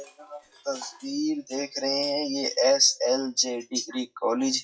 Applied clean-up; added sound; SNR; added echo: classical method WPE with log-MMSE.